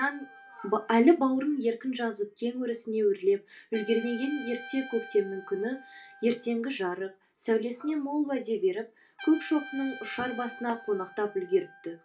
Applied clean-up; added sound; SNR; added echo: none; Trumpet; 18 dB; reverberation time 0.2 s.